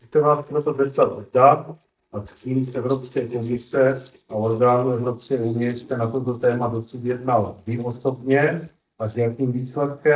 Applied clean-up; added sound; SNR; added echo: neural mask model DeepFilterNet 3.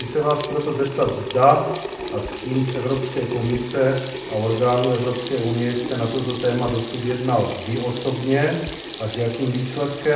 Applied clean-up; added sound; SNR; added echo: none; Sink (filling or washing) / Water tap, faucet; 10 dB; reverberation time 0.7 s.